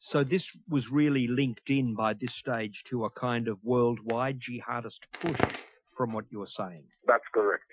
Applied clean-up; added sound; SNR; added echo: classical method Wiener filter.